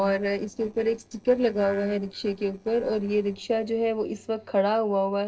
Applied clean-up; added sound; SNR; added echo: neural separator model SepFormer DNS4.